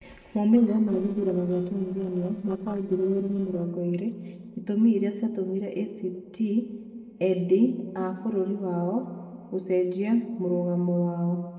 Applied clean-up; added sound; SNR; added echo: neural separator model SepFormer DNS4.